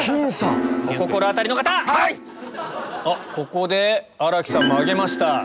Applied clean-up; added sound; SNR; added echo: none; Piano; 7 dB; none.